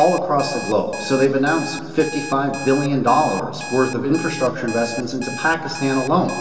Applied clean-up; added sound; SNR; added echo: none; Alarm; 12 dB; reverberation time 2.3 s.